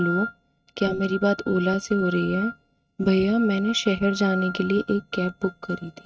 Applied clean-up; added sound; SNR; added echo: neural mask model RNNoise.